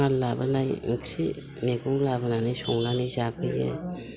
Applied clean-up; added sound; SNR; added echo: none; none; none; none.